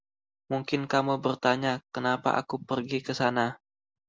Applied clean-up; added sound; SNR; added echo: none; none; none; none.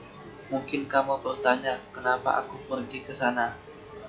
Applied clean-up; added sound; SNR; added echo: classical method log-MMSE.